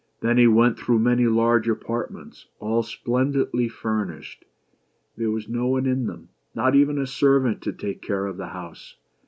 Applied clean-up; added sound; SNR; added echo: none; none; none; none.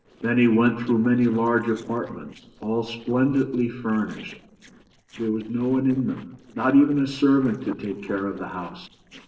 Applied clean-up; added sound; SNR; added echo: neural separator model SepFormer DNS4.